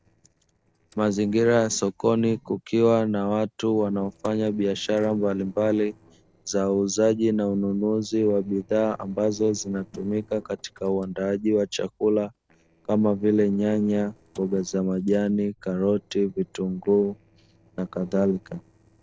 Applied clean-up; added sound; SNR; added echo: neural separator model SepFormer DNS4.